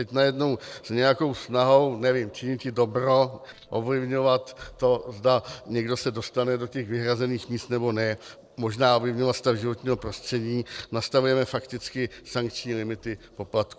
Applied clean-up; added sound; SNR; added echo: neural separator model SepFormer DNS4.